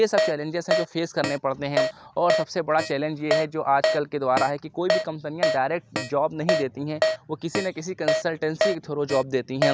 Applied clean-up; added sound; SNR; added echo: none; Keyboard (musical); 1 dB; none.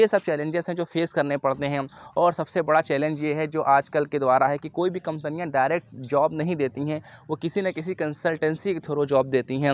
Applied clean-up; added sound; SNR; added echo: none; none; none; none.